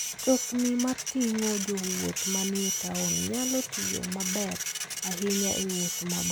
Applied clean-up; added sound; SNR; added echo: none; Printer; 2 dB; none.